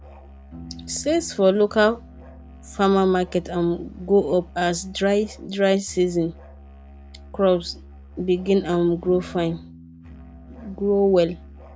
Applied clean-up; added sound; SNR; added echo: none; Musical instrument + Piano; 19 dB; none.